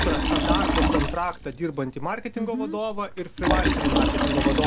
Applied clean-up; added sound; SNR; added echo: none; Liquid; -4 dB; none.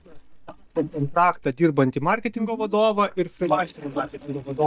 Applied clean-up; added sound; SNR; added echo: neural mask model DeepFilterNet 3.